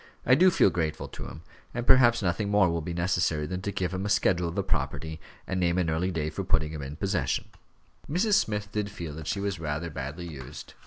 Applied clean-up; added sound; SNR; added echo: none; none; none; none.